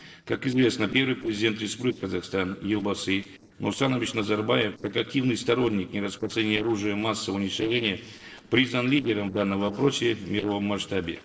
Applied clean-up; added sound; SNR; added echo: neural separator model SepFormer DNS4.